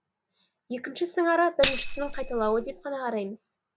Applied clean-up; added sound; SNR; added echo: none; Tambourine; 3 dB; none.